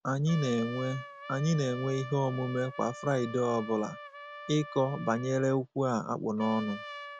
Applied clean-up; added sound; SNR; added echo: none; Trumpet; 14 dB; none.